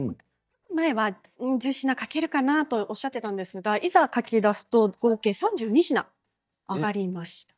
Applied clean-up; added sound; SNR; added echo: neural mask model DeepFilterNet 3.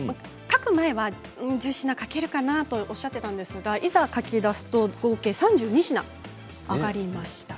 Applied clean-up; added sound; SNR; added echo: none; none; none; none.